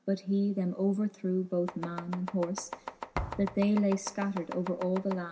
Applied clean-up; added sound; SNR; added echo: none; Domestic sounds, home sounds + Thump, thud; 10 dB; none.